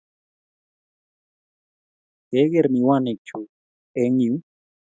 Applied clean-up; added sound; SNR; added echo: none; none; none; none.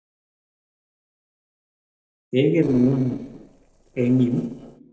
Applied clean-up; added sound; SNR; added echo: neural separator model SepFormer DNS4.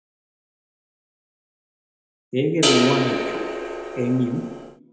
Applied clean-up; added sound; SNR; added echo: none; Crash cymbal; -2 dB; reverberation time 0.8 s.